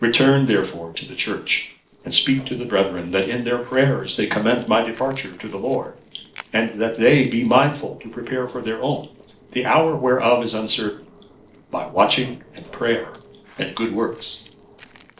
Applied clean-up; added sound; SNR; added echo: neural separator model SepFormer DNS4.